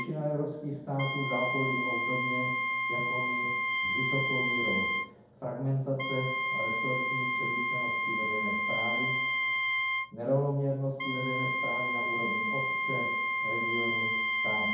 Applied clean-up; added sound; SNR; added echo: none; Wind instrument, woodwind instrument; -4 dB; reverberation time 1.2 s.